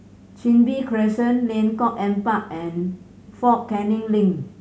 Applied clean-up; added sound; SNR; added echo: none; none; none; none.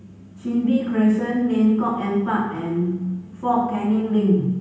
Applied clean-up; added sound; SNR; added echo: none; none; none; reverberation time 0.9 s.